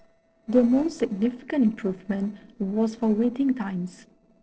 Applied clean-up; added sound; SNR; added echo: neural separator model SepFormer DNS4.